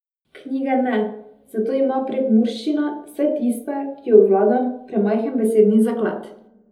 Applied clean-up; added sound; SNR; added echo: none; none; none; reverberation time 0.8 s.